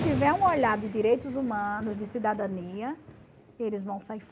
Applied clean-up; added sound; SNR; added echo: none; Thunder; 11 dB; none.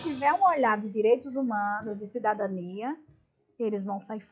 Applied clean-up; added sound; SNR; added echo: classical method log-MMSE.